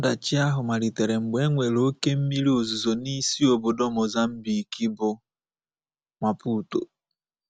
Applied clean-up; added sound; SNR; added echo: none; none; none; none.